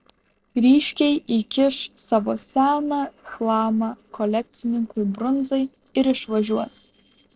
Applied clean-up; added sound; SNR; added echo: neural separator model SepFormer DNS4.